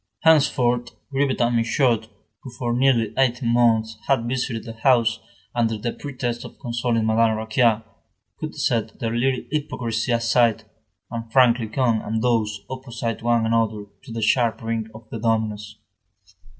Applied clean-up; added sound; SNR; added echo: none; none; none; none.